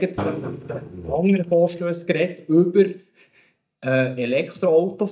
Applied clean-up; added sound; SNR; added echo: neural mask model DeepFilterNet 3.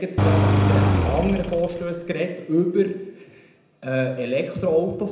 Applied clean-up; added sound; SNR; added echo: none; Engine; -4 dB; reverberation time 0.8 s.